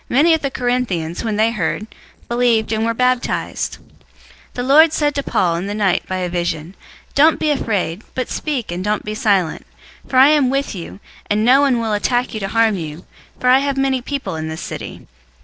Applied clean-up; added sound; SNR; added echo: neural separator model SepFormer DNS4.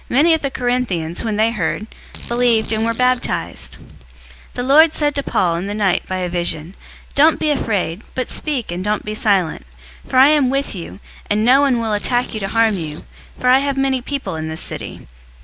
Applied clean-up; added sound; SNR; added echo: none; Fart; 18 dB; none.